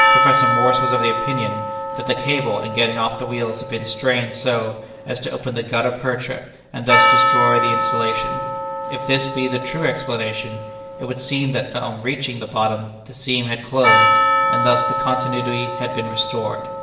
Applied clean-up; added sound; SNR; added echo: none; Percussion; -2 dB; reverberation time 0.8 s.